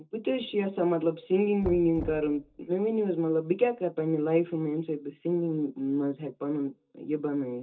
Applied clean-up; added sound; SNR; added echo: none; Knock; 16 dB; reverberation time 0.2 s.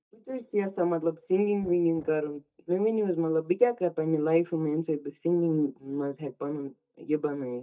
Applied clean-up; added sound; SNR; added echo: neural mask model DeepFilterNet 3.